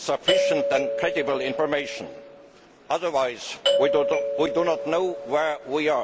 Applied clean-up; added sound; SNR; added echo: none; Doorbell; 1 dB; none.